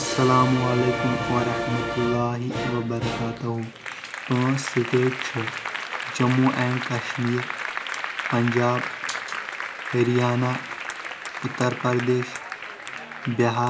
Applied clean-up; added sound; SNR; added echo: none; Applause; 6 dB; none.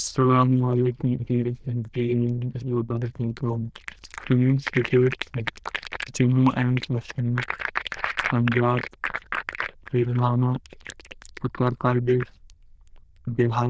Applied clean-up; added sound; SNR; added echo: neural diffusion model UNIVERSE++.